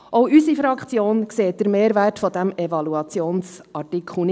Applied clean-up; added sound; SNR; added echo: none; none; none; none.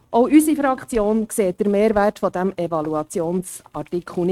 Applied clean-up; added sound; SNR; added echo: neural mask model RNNoise.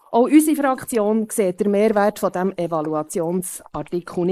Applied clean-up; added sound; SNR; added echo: neural mask model Resemble Enhance denoiser.